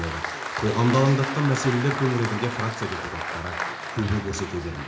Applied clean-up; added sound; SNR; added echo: none; Applause; 6 dB; reverberation time 0.8 s.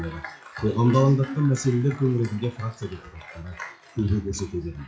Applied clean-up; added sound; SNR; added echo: classical method WPE with log-MMSE.